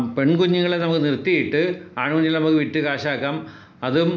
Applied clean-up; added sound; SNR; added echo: none; none; none; none.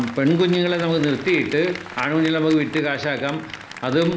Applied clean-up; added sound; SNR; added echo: none; Applause; 15 dB; none.